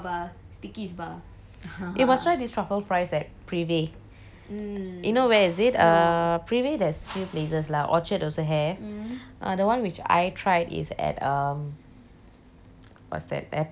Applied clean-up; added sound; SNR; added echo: none; Whoosh, swoosh, swish; 19 dB; none.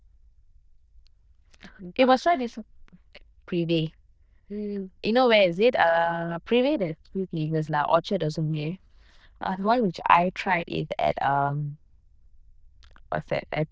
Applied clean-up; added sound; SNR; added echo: neural diffusion model UNIVERSE++.